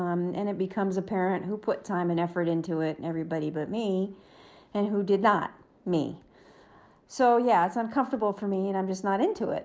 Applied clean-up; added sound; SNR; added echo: none; none; none; none.